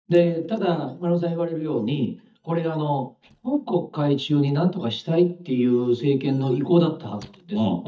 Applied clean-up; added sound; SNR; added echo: neural mask model DeepFilterNet 3.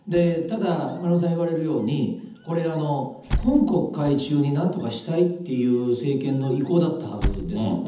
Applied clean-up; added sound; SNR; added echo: none; Squeak / Slam / Wood; 12 dB; reverberation time 0.8 s.